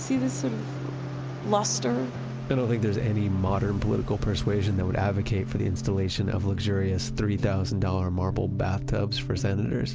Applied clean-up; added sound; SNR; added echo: none; none; none; none.